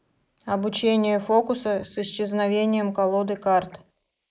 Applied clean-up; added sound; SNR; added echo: neural mask model Resemble Enhance denoiser.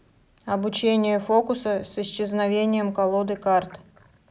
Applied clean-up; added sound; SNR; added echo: none; none; none; none.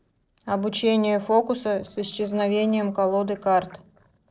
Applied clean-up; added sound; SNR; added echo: neural separator model SepFormer DNS4.